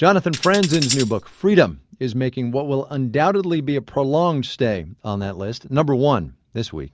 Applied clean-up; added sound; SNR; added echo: none; Tambourine; 8 dB; none.